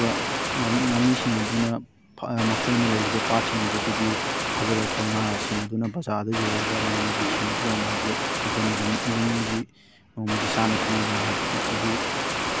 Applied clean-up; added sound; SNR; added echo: none; Water; 0 dB; none.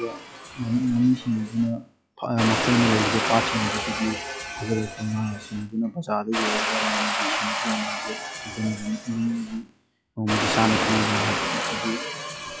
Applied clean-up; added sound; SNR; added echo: classical method log-MMSE.